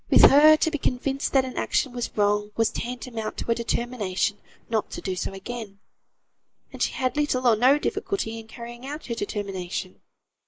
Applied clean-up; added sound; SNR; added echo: neural mask model Resemble Enhance denoiser.